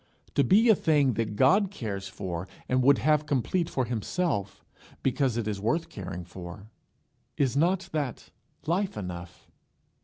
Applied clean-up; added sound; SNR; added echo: none; none; none; none.